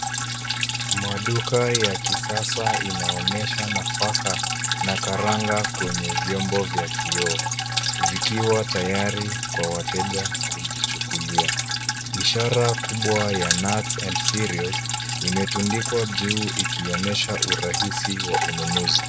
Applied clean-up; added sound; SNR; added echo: none; Drip; -1 dB; none.